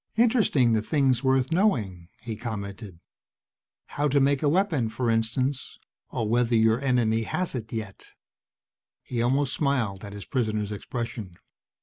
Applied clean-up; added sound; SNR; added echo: none; none; none; none.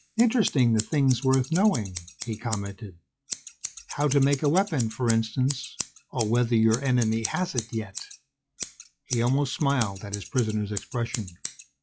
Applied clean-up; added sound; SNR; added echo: classical method log-MMSE.